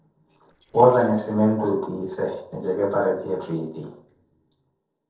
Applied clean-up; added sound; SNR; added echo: neural separator model SepFormer DNS4.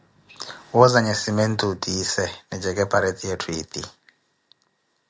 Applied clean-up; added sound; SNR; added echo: none; none; none; none.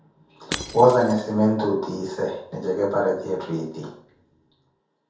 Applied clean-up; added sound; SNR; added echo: none; Shatter / Crushing; 13 dB; reverberation time 0.6 s.